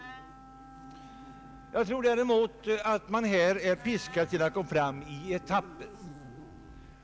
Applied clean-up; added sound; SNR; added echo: none; Zipper (clothing) + Wind instrument, woodwind instrument; 18 dB; none.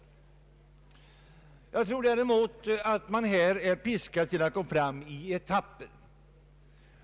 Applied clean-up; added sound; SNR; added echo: none; none; none; none.